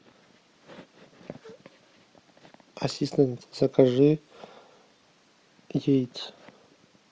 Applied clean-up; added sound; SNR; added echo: none; none; none; none.